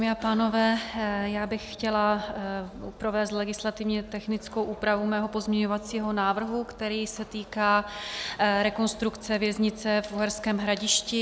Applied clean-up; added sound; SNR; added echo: none; none; none; none.